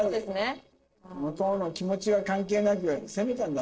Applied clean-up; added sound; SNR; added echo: neural separator model SepFormer DNS4.